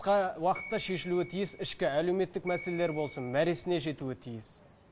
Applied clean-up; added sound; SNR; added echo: none; Bell; 10 dB; none.